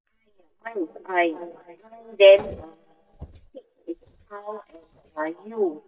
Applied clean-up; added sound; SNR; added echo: neural mask model DeepFilterNet 3.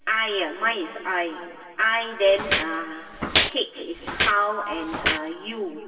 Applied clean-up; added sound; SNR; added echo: none; Walk, footsteps; 2 dB; reverberation time 2.4 s.